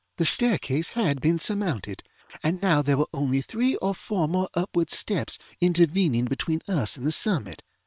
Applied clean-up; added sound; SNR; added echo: neural separator model SepFormer WHAM!.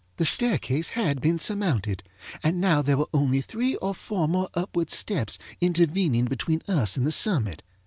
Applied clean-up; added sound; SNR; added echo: none; Tambourine; 14 dB; none.